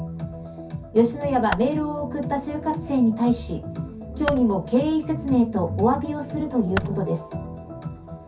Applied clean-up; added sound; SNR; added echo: none; Computer keyboard; 13 dB; reverberation time 0.3 s.